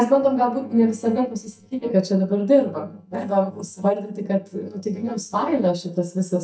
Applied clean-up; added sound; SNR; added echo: neural mask model DeepFilterNet 3.